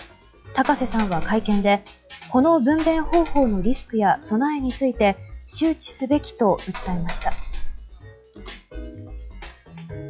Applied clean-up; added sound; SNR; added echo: classical method log-MMSE.